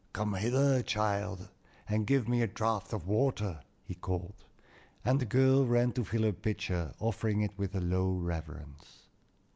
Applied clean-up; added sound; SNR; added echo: none; none; none; none.